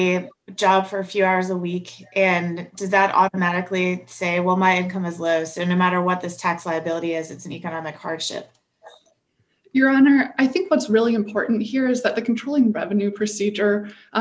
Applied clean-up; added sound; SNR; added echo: none; none; none; none.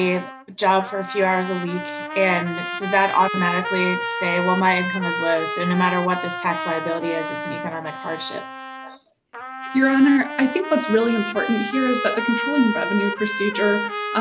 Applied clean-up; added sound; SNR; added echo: none; Trumpet; 6 dB; none.